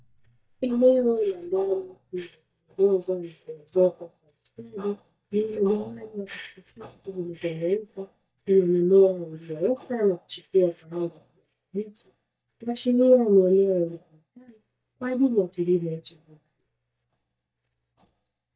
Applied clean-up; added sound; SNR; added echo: neural mask model DeepFilterNet 3.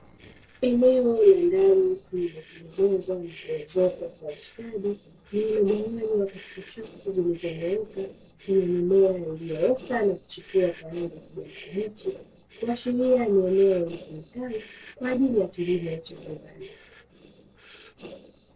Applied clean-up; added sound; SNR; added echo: neural separator model SepFormer DNS4.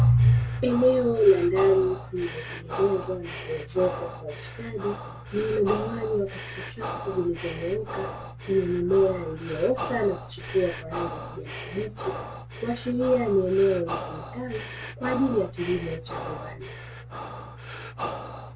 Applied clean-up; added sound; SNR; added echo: none; Breathing; 12 dB; reverberation time 0.2 s.